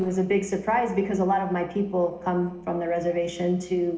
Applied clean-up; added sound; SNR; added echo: neural separator model SepFormer DNS4.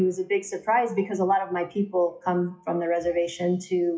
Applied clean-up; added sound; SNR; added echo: classical method WPE with log-MMSE.